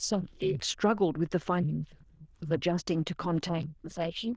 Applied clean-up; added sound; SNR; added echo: neural diffusion model UNIVERSE++.